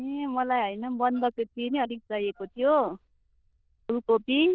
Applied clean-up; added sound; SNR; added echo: neural diffusion model UNIVERSE++.